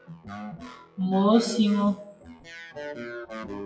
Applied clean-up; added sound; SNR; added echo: classical method WPE with log-MMSE.